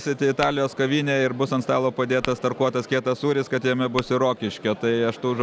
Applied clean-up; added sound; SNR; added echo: none; Tap / Glass; 20 dB; none.